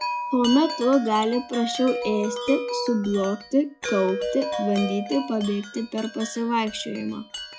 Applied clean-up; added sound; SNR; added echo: classical method log-MMSE.